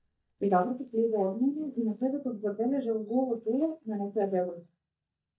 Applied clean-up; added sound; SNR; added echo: neural mask model DeepFilterNet 3.